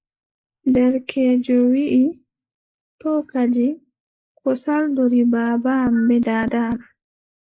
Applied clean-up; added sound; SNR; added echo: neural mask model Resemble Enhance denoiser.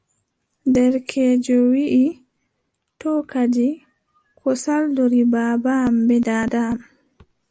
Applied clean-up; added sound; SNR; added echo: none; none; none; none.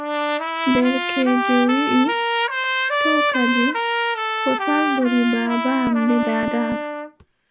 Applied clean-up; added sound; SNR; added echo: none; Trumpet; 1 dB; none.